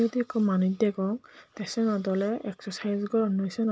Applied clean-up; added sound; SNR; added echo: none; none; none; none.